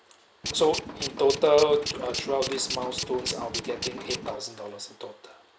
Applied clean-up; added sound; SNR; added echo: none; Tools; 7 dB; none.